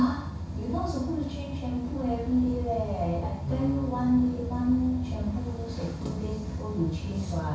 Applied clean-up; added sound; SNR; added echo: none; Bowed string instrument; 16 dB; reverberation time 0.6 s.